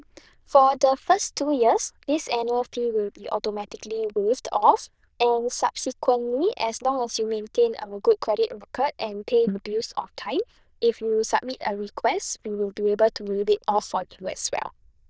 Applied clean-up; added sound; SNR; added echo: neural diffusion model UNIVERSE++.